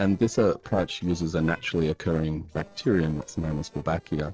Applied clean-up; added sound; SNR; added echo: neural separator model SepFormer DNS4.